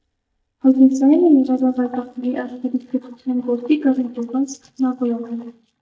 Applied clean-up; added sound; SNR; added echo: neural mask model DeepFilterNet 3.